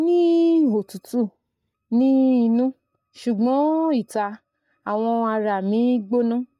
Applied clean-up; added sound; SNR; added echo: neural mask model DeepFilterNet 3.